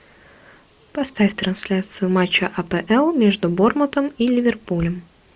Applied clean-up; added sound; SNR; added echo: none; none; none; none.